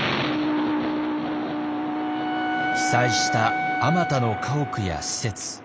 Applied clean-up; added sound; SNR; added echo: none; Wind instrument, woodwind instrument; 4 dB; none.